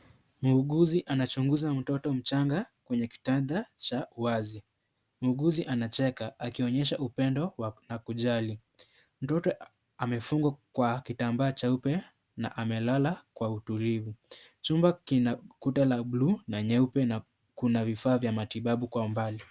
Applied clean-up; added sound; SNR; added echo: none; none; none; none.